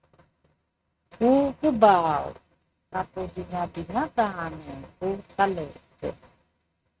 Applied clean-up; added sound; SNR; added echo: neural mask model RNNoise.